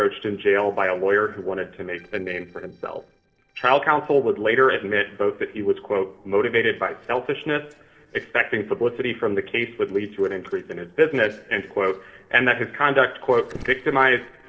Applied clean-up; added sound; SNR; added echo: neural separator model SepFormer DNS4.